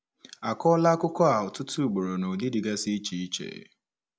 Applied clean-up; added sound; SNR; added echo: none; none; none; none.